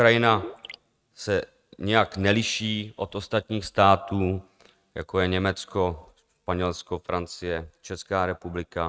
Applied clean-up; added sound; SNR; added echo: neural mask model RNNoise.